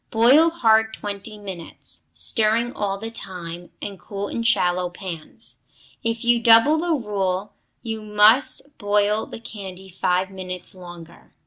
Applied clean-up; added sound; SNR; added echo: none; none; none; none.